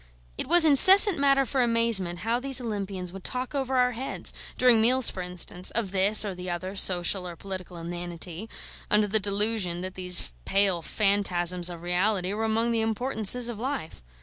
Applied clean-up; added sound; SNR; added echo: none; none; none; none.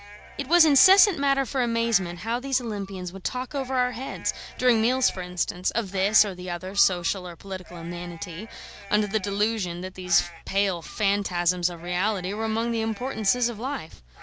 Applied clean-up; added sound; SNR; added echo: none; Livestock, farm animals, working animals; 19 dB; none.